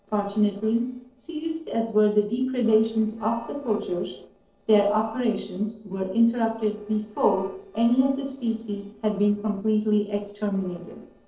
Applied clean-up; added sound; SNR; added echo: neural separator model SepFormer DNS4.